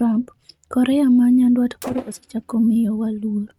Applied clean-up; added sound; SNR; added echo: neural mask model RNNoise.